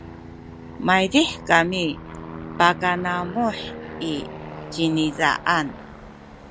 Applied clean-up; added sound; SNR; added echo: none; Aircraft; 13 dB; none.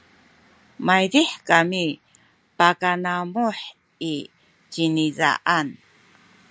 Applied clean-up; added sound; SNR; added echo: none; none; none; none.